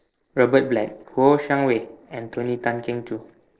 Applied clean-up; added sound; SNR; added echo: neural separator model SepFormer DNS4.